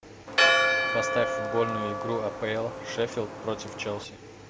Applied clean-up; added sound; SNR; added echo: none; Church bell; -4 dB; none.